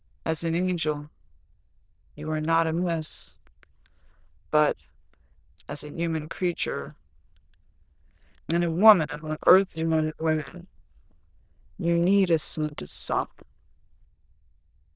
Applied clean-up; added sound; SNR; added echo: neural diffusion model UNIVERSE++.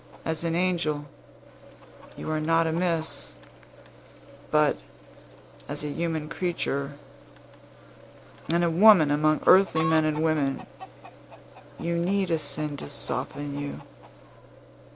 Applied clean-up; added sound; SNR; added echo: none; Chicken, rooster; 18 dB; none.